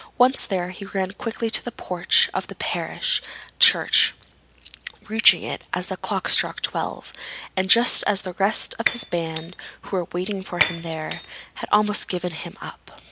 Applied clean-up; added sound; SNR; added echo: none; Shatter; 6 dB; none.